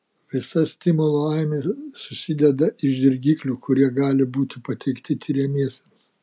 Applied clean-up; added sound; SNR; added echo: none; none; none; none.